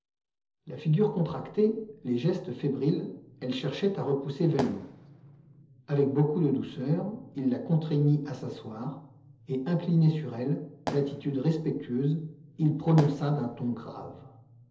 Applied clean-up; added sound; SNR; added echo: none; Fireworks; 12 dB; reverberation time 1.2 s.